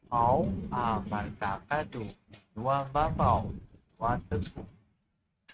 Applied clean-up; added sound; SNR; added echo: neural mask model RNNoise.